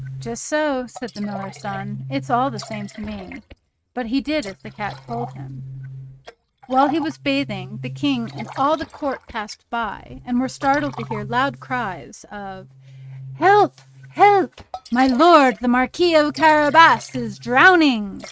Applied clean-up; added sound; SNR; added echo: neural mask model RNNoise.